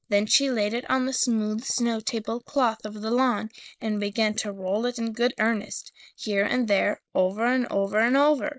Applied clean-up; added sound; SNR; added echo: neural mask model Resemble Enhance denoiser.